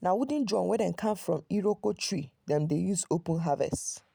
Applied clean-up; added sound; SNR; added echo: none; none; none; none.